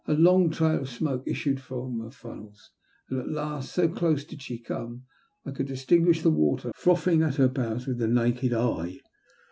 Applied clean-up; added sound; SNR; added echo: none; none; none; none.